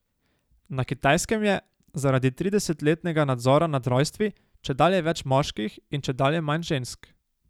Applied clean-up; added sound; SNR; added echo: none; none; none; none.